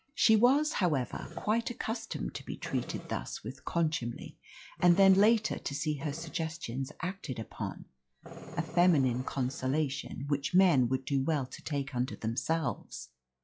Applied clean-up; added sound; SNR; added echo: classical method log-MMSE.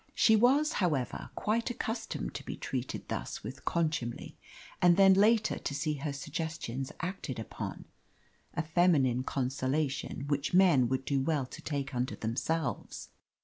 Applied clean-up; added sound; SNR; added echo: none; none; none; none.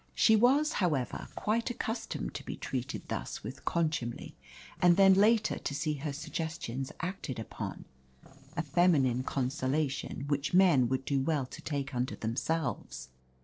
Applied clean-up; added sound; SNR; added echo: neural separator model SepFormer DNS4.